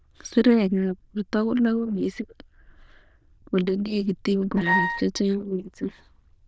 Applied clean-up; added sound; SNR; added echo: neural diffusion model UNIVERSE++.